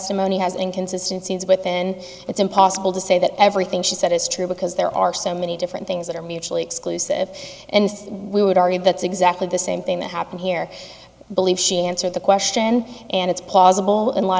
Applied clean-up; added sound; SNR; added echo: none; none; none; none.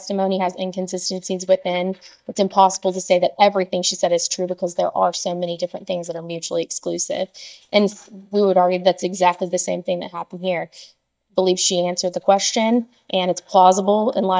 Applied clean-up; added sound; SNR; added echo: neural mask model DeepFilterNet 3.